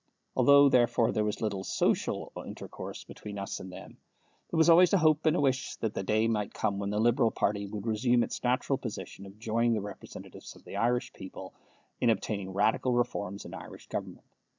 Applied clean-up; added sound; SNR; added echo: none; none; none; none.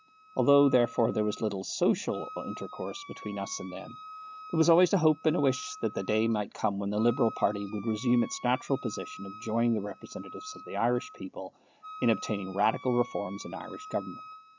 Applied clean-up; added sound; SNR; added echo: none; Wind instrument, woodwind instrument; 17 dB; none.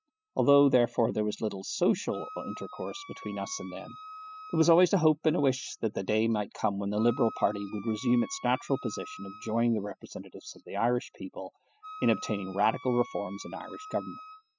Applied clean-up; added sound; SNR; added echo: classical method spectral subtraction.